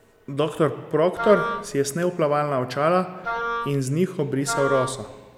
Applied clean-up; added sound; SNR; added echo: none; Wind instrument, woodwind instrument; 6 dB; none.